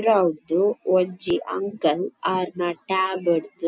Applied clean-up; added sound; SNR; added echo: none; none; none; none.